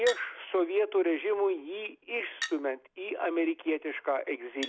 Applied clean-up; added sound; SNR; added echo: none; Chink, clink; 14 dB; none.